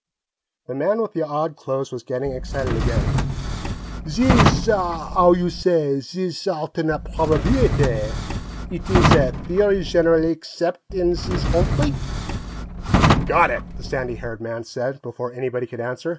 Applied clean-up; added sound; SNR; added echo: none; Drawer open or close; 0 dB; none.